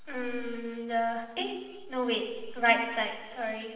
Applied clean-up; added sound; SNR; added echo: neural separator model SepFormer DNS4.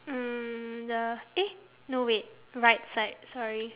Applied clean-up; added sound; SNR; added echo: none; none; none; none.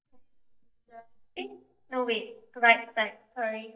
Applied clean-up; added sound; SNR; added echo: neural mask model DeepFilterNet 3.